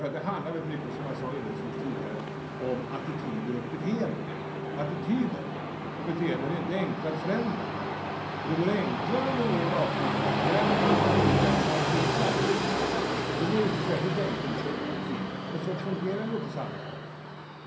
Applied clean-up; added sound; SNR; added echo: none; Train; -3 dB; reverberation time 0.6 s.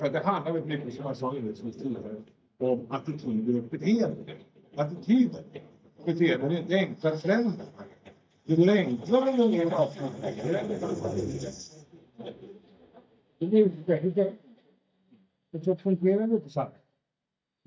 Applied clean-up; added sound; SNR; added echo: neural mask model DeepFilterNet 3.